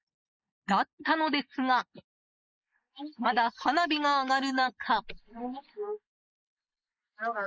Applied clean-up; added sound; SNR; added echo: neural mask model Resemble Enhance denoiser.